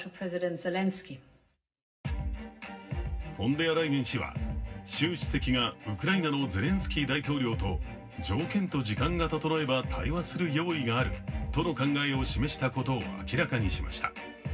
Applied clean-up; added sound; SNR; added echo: none; none; none; reverberation time 0.4 s.